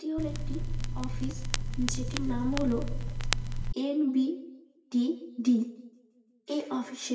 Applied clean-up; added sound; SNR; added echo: none; Crackle; -1 dB; reverberation time 0.9 s.